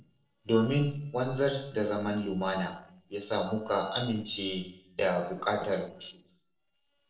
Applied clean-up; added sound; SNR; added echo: neural separator model SepFormer DNS4.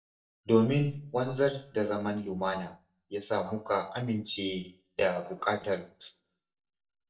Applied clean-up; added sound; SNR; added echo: neural mask model DeepFilterNet 3.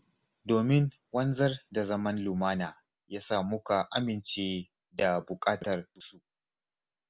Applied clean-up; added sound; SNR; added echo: none; none; none; none.